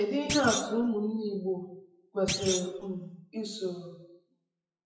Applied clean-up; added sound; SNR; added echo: classical method WPE with log-MMSE.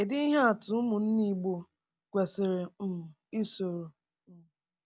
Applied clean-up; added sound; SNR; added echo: none; none; none; none.